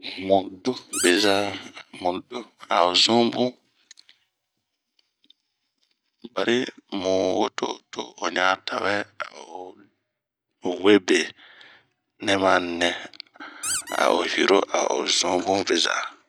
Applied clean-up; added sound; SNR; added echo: none; Squeak; 7 dB; none.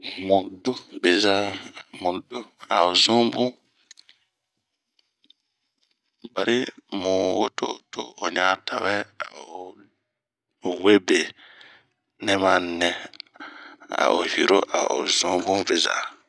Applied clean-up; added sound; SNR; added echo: none; none; none; none.